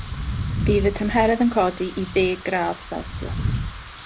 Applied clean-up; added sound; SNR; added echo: none; Wind / Rain; 5 dB; none.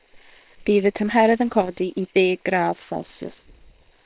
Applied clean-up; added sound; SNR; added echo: neural separator model SepFormer WHAM!.